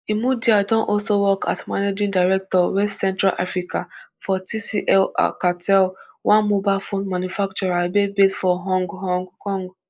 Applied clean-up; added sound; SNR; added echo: neural mask model Resemble Enhance denoiser.